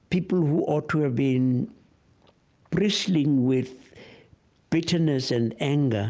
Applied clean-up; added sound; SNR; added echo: none; none; none; none.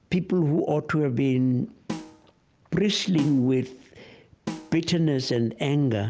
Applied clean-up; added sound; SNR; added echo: none; Snare drum; 14 dB; none.